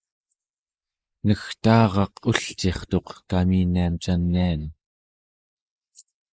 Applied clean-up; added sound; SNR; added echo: neural mask model Resemble Enhance denoiser.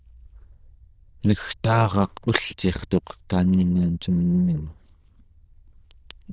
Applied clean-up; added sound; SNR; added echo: neural diffusion model UNIVERSE++.